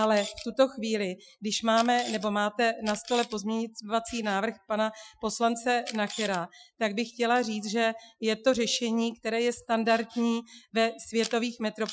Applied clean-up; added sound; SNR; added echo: classical method Wiener filter.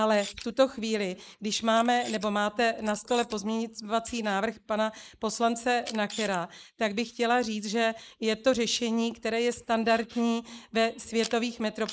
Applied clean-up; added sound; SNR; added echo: neural mask model Resemble Enhance denoiser.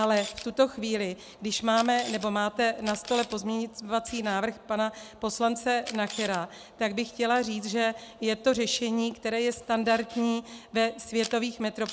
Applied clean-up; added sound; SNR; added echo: none; Camera; 18 dB; none.